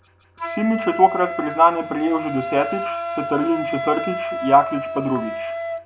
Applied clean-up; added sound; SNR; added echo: none; Wind instrument, woodwind instrument; 7 dB; none.